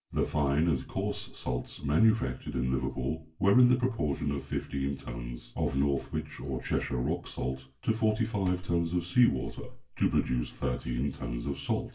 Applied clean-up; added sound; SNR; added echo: none; Clapping; 15 dB; reverberation time 0.3 s.